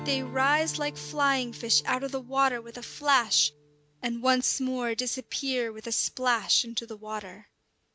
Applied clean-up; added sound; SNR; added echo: none; Strum; 19 dB; none.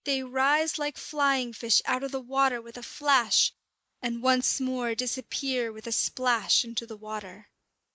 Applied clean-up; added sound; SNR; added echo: neural mask model Resemble Enhance denoiser.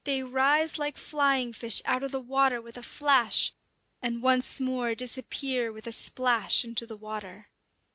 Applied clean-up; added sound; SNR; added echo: none; none; none; none.